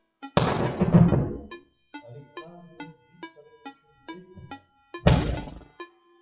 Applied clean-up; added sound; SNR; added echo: classical method WPE with log-MMSE.